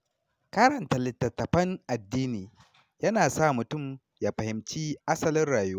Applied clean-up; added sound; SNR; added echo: none; none; none; none.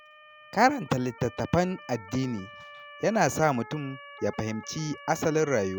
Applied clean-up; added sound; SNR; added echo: none; Motor vehicle (road) / Siren; 18 dB; none.